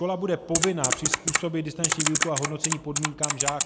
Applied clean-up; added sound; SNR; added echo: none; Typing; -2 dB; none.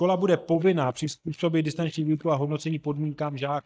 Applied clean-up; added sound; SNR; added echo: neural mask model DeepFilterNet 3.